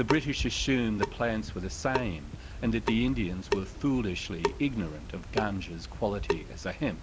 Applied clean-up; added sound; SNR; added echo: none; Drip / Sink (filling or washing) / Water tap, faucet; 5 dB; none.